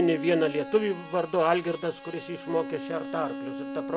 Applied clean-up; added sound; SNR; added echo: none; Bowed string instrument; 10 dB; none.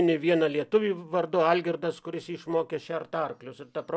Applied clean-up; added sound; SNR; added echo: none; none; none; none.